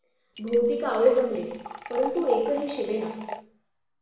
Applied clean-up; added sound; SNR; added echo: none; Liquid; 12 dB; reverberation time 0.9 s.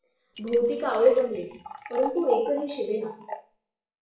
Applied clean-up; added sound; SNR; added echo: classical method WPE with log-MMSE.